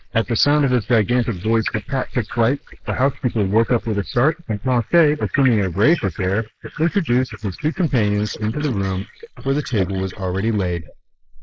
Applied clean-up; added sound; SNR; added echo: neural mask model Resemble Enhance denoiser.